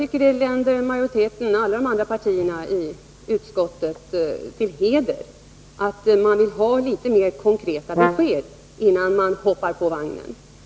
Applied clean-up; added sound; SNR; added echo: none; Brass instrument; 3 dB; none.